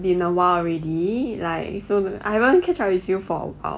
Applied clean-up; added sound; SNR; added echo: none; none; none; none.